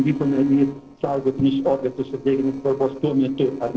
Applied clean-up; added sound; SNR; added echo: neural separator model SepFormer DNS4.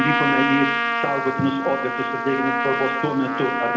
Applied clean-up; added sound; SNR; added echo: none; Trumpet; 0 dB; reverberation time 0.9 s.